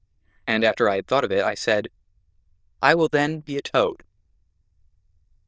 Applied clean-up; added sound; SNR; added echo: neural diffusion model UNIVERSE++.